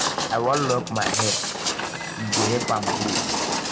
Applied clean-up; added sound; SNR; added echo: none; Walk, footsteps; -1 dB; none.